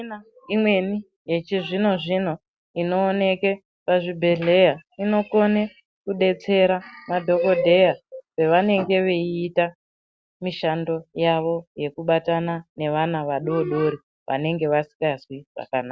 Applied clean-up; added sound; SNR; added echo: none; none; none; none.